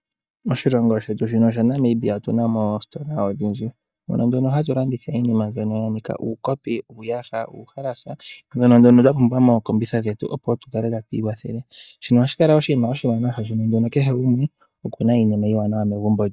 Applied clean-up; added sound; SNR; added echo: neural mask model DeepFilterNet 3.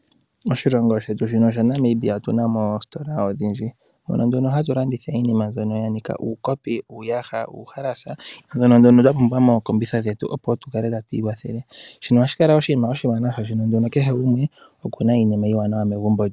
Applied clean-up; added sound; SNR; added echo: none; none; none; none.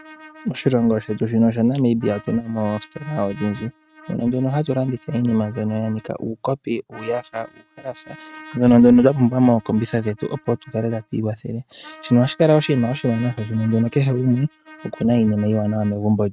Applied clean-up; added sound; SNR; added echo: neural mask model RNNoise.